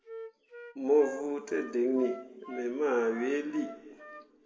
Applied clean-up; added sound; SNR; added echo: none; Wind instrument, woodwind instrument; 15 dB; reverberation time 2.0 s.